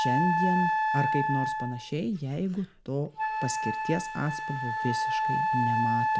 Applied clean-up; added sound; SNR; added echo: none; Wind instrument, woodwind instrument; -2 dB; none.